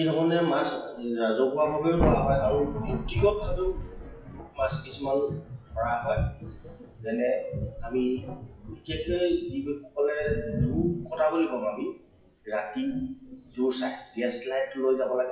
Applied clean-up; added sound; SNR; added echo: classical method WPE with log-MMSE.